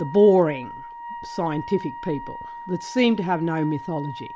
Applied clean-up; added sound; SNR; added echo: none; Wind instrument, woodwind instrument; 13 dB; none.